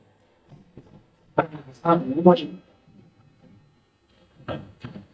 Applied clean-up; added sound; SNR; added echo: neural mask model DeepFilterNet 3.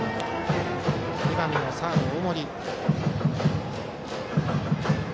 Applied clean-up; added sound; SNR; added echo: none; none; none; none.